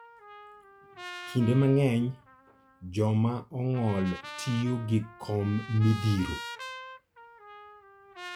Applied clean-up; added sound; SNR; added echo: none; Trumpet; 15 dB; none.